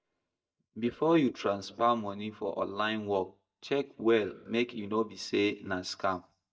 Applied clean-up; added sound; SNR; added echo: neural mask model DeepFilterNet 3.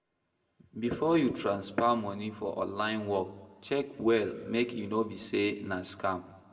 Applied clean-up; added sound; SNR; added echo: none; Alarm; 19 dB; reverberation time 0.8 s.